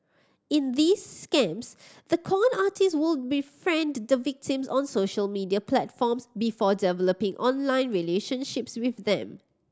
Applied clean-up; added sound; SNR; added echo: none; none; none; none.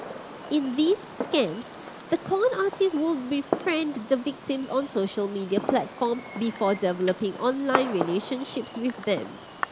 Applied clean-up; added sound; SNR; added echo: none; Fireworks; 9 dB; none.